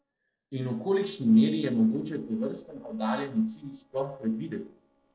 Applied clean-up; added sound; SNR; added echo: neural separator model SepFormer DNS4.